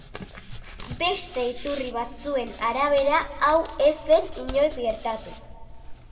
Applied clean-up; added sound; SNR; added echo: none; Hands; 13 dB; reverberation time 1.5 s.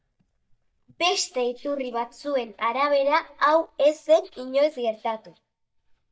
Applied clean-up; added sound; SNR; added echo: neural mask model DeepFilterNet 3.